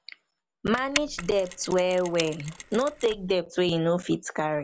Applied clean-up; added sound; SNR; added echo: none; Mechanisms; 7 dB; none.